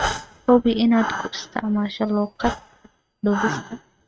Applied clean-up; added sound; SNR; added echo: neural mask model RNNoise.